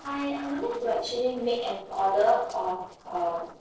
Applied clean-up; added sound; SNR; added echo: neural separator model SepFormer DNS4.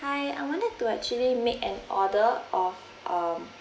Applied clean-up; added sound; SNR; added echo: none; none; none; none.